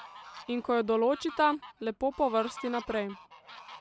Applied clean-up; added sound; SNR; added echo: none; Fowl; 17 dB; none.